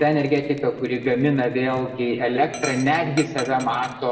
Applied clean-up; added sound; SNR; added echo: none; Dog; 17 dB; reverberation time 1.6 s.